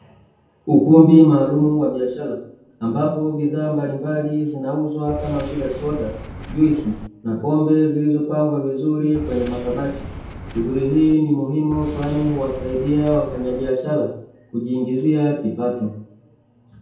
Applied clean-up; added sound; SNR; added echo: none; Subway, metro, underground; 13 dB; reverberation time 0.7 s.